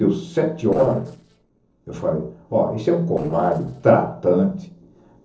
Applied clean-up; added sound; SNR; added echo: neural separator model SepFormer DNS4.